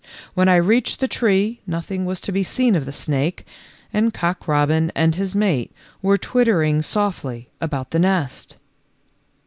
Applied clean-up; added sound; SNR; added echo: none; none; none; none.